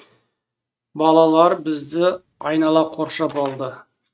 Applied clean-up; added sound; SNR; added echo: neural mask model RNNoise.